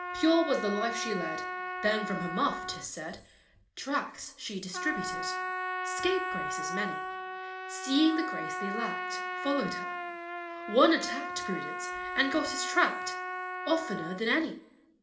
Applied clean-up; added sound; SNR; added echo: none; Trumpet; 5 dB; reverberation time 0.8 s.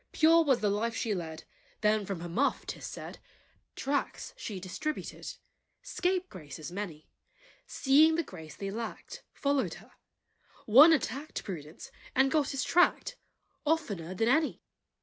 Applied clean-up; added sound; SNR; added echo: none; none; none; none.